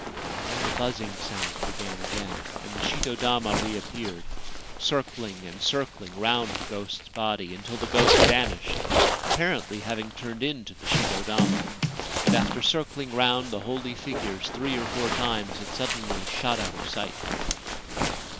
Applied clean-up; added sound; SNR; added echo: none; Bass drum / Snare drum + Zipper (clothing); -1 dB; none.